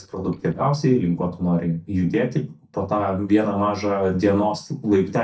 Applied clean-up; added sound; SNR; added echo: neural mask model DeepFilterNet 3.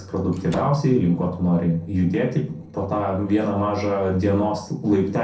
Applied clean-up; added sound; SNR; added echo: neural separator model SepFormer DNS4.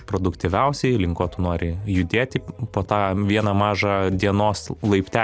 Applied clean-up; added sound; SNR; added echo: none; none; none; none.